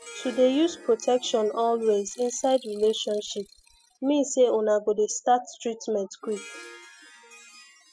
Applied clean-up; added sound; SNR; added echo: classical method spectral subtraction.